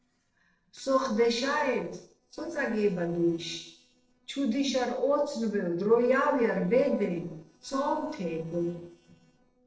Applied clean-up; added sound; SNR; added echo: neural separator model SepFormer DNS4.